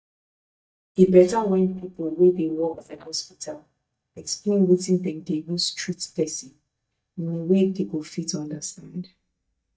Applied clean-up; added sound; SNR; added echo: neural mask model DeepFilterNet 3.